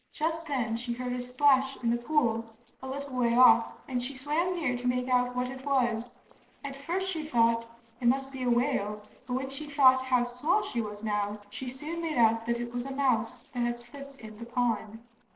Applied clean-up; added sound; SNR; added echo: neural separator model SepFormer DNS4.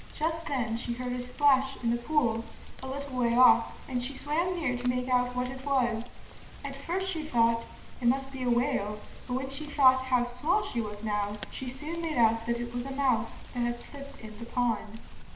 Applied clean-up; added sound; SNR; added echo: none; Rain; 11 dB; reverberation time 1.5 s.